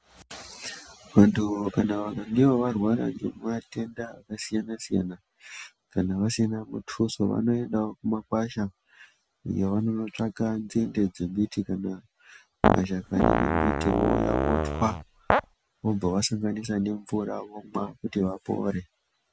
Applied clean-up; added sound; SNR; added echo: none; Fart; -3 dB; none.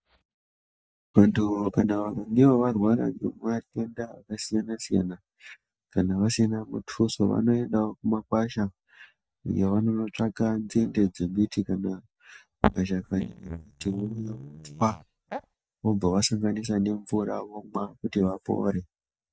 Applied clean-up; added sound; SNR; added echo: neural mask model DeepFilterNet 3.